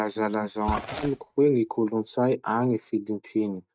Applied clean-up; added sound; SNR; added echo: neural mask model RNNoise.